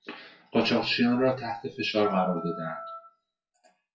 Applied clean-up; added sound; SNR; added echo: classical method WPE with log-MMSE.